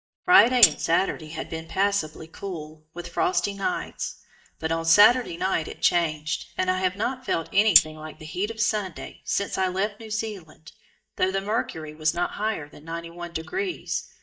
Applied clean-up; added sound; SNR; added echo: neural mask model DeepFilterNet 3.